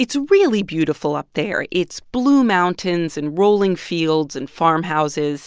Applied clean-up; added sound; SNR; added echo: none; none; none; none.